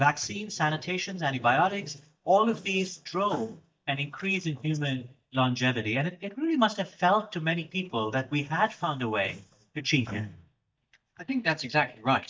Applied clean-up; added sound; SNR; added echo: neural mask model DeepFilterNet 3.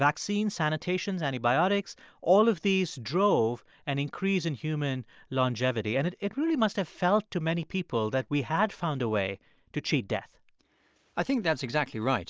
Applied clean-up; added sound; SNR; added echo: none; none; none; none.